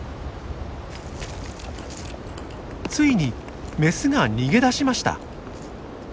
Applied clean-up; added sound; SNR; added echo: none; none; none; none.